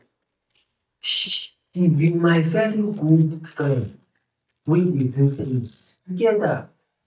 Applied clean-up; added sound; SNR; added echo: neural mask model DeepFilterNet 3.